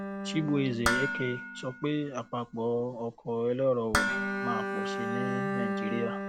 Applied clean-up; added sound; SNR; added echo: none; Bowed string instrument + Dishes, pots, and pans; 1 dB; none.